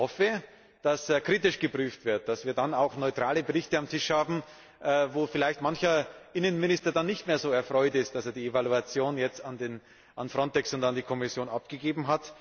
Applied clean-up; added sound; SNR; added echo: none; none; none; none.